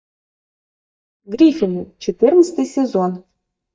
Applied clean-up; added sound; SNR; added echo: neural mask model DeepFilterNet 3.